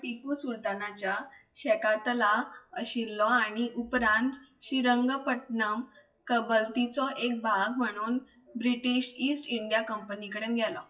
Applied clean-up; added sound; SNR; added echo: classical method WPE with log-MMSE.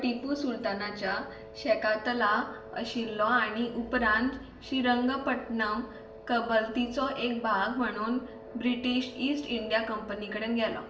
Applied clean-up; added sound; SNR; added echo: none; Wind instrument, woodwind instrument; 18 dB; reverberation time 0.6 s.